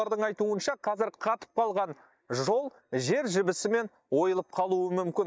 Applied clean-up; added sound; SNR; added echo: neural mask model DeepFilterNet 3.